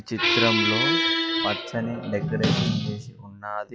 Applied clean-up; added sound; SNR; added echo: classical method log-MMSE.